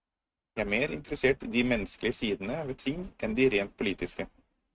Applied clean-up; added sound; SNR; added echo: neural mask model RNNoise.